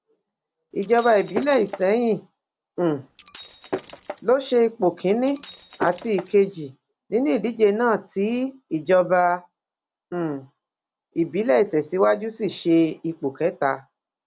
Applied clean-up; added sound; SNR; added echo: none; Shatter; 13 dB; none.